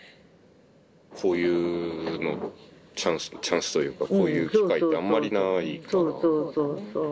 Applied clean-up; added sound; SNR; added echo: none; none; none; none.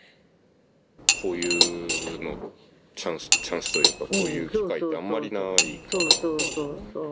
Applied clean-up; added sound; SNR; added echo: none; Cutlery, silverware / Dishes, pots, and pans; -5 dB; none.